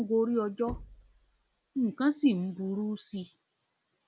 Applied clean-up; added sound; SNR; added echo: none; Knock; 18 dB; none.